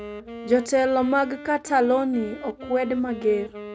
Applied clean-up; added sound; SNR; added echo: none; Wind instrument, woodwind instrument; 14 dB; none.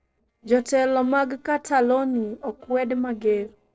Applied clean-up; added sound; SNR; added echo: neural separator model SepFormer DNS4.